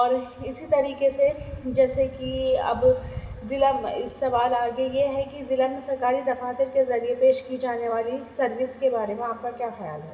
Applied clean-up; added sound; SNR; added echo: none; none; none; reverberation time 2.6 s.